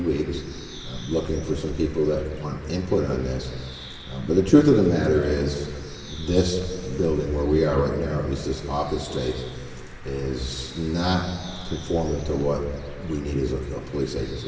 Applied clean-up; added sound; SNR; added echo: none; Bird; 15 dB; reverberation time 1.8 s.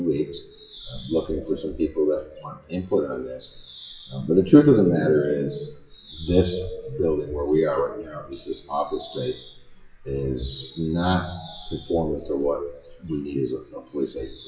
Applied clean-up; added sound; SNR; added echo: classical method WPE with log-MMSE.